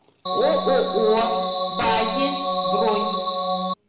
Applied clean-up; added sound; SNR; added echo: none; Organ; 0 dB; reverberation time 1.1 s.